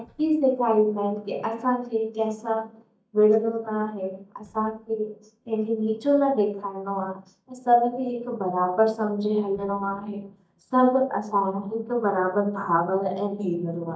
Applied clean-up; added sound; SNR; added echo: neural mask model DeepFilterNet 3.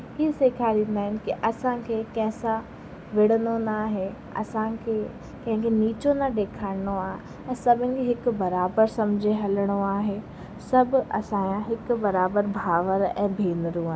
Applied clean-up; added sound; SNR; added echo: none; none; none; none.